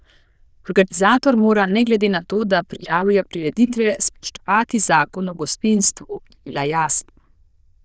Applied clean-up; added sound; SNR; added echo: neural diffusion model UNIVERSE++.